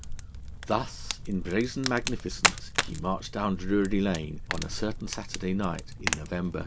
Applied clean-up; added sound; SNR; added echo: none; Fire; 2 dB; none.